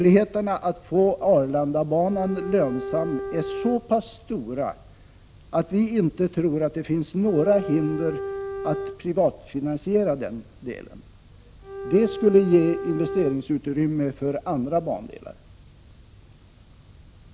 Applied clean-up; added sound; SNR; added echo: none; Bowed string instrument; 8 dB; none.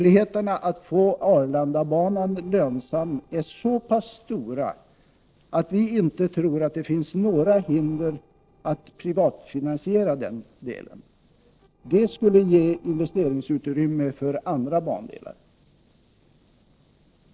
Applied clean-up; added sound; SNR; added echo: neural separator model SepFormer DNS4.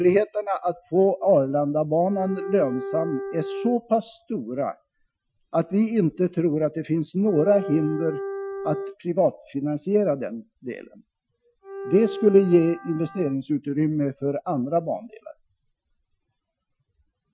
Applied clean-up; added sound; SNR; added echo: classical method Wiener filter.